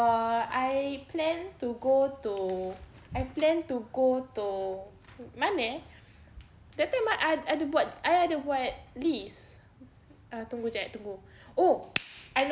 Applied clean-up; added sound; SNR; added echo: none; none; none; none.